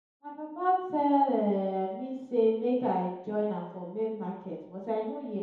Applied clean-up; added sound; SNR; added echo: none; none; none; reverberation time 2.0 s.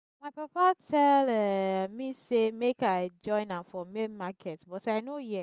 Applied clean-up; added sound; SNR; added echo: none; none; none; none.